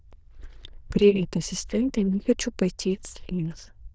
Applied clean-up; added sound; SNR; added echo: neural diffusion model UNIVERSE++.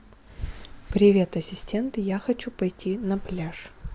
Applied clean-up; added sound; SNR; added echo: none; none; none; none.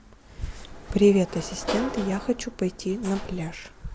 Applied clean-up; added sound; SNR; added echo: none; Sliding door / Slam; 11 dB; none.